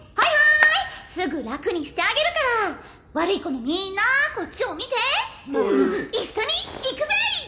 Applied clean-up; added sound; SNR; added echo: none; none; none; none.